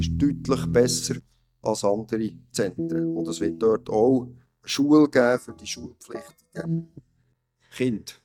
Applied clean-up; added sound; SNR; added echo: neural mask model DeepFilterNet 3.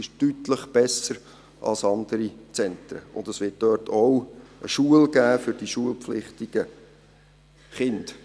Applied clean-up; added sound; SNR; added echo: none; none; none; none.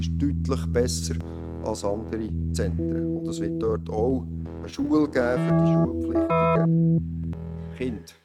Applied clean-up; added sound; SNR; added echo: neural mask model RNNoise.